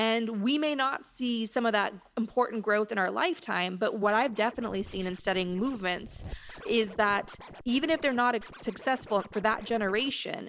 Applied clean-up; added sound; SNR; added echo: neural mask model Resemble Enhance denoiser.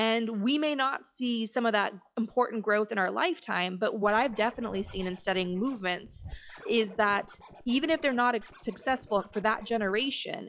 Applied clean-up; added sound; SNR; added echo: classical method log-MMSE.